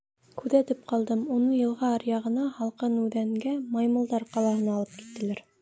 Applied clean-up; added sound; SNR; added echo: none; none; none; none.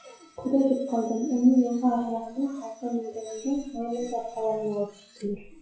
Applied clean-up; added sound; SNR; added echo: classical method WPE with log-MMSE.